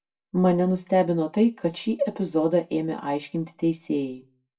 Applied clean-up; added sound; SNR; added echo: none; none; none; reverberation time 0.2 s.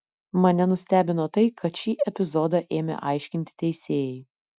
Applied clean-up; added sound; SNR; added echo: none; none; none; none.